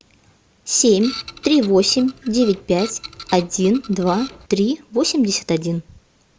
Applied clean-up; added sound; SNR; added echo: none; Printer; 17 dB; none.